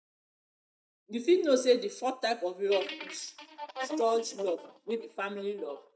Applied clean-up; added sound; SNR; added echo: neural mask model DeepFilterNet 3.